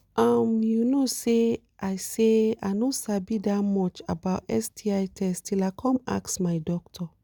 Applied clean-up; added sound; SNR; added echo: none; none; none; none.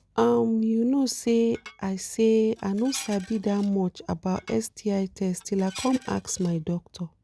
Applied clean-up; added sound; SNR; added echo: none; Dishes, pots, and pans; 20 dB; none.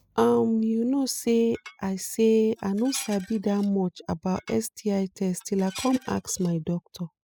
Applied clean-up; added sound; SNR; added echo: classical method spectral subtraction.